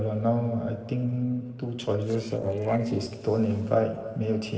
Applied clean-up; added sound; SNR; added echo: neural separator model SepFormer DNS4.